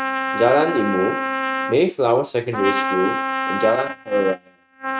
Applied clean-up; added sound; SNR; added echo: neural mask model RNNoise.